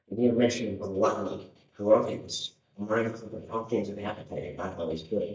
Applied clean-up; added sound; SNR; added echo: neural mask model DeepFilterNet 3.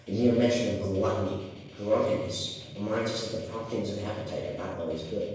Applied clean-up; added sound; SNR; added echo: none; Guitar; 19 dB; reverberation time 1.0 s.